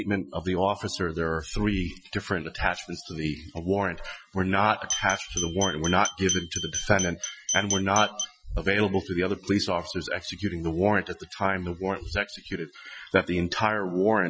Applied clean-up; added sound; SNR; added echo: classical method Wiener filter.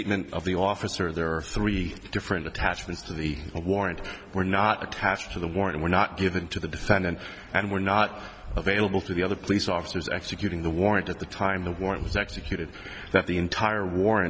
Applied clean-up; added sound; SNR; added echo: none; none; none; none.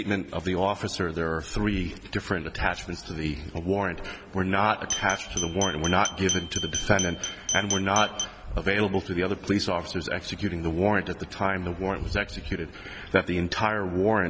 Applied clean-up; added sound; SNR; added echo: none; Glass; 5 dB; none.